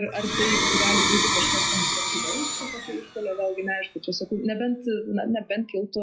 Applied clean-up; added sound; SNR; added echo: classical method log-MMSE.